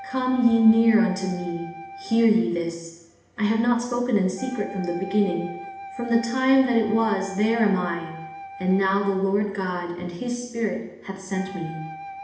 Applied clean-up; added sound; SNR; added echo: none; Wind instrument, woodwind instrument; 16 dB; reverberation time 0.8 s.